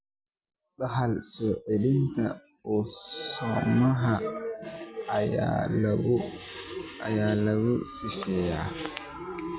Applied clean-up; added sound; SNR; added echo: none; none; none; none.